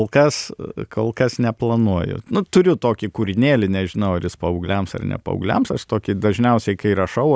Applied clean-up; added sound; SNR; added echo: none; none; none; none.